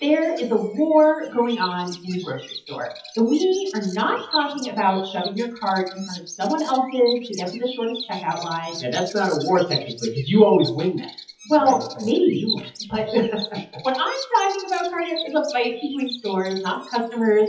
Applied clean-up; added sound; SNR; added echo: classical method WPE with log-MMSE.